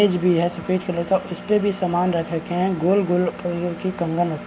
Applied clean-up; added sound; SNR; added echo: none; Engine; 15 dB; none.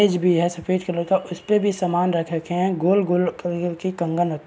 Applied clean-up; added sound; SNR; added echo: none; none; none; none.